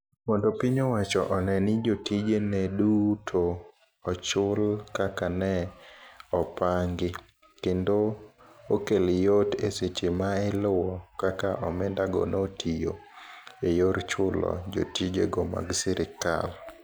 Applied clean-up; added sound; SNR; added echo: none; none; none; none.